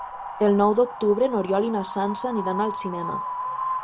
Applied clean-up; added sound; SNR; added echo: none; Wind; 8 dB; none.